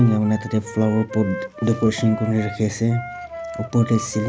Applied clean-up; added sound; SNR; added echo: none; Wind instrument, woodwind instrument; 12 dB; none.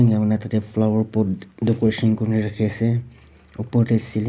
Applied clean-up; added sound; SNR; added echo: none; none; none; none.